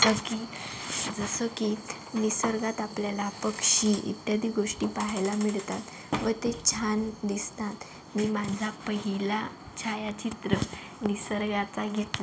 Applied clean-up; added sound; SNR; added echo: none; none; none; none.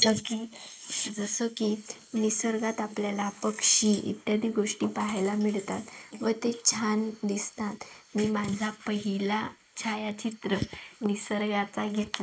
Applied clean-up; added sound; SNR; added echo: neural mask model Resemble Enhance denoiser.